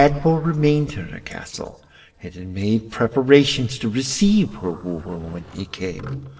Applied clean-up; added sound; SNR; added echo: neural separator model SepFormer DNS4.